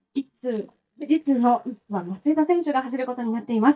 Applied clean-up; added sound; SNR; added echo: neural mask model DeepFilterNet 3.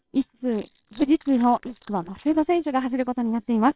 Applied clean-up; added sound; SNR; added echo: neural separator model SepFormer WHAMR!.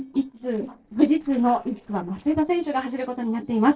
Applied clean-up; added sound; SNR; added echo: neural separator model SepFormer DNS4.